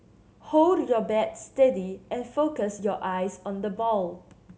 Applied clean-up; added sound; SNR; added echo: none; none; none; none.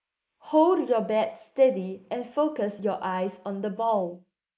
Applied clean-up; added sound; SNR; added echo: neural mask model Resemble Enhance denoiser.